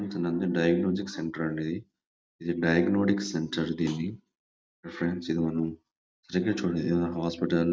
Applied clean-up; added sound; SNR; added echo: none; none; none; none.